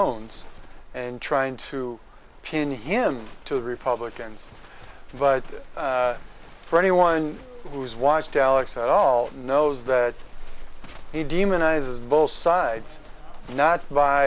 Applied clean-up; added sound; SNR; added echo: none; Livestock, farm animals, working animals; 10 dB; none.